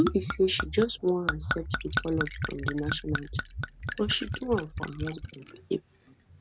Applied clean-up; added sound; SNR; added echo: none; Gurgling / Chink, clink / Liquid; 4 dB; none.